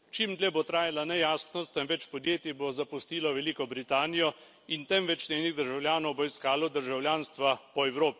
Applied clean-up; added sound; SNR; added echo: none; none; none; none.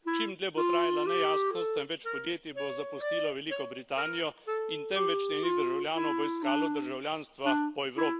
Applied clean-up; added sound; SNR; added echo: none; Wind instrument, woodwind instrument; -3 dB; none.